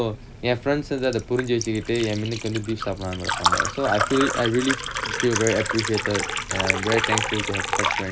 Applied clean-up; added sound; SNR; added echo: none; Liquid; 2 dB; none.